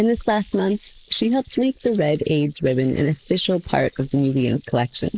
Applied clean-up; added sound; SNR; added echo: neural mask model Resemble Enhance denoiser.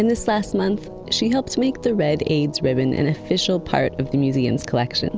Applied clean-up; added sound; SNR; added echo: none; none; none; none.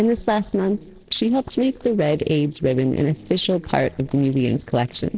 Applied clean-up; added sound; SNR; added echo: neural separator model SepFormer DNS4.